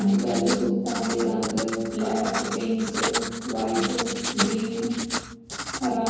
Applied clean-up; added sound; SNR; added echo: none; Writing; 6 dB; reverberation time 1.3 s.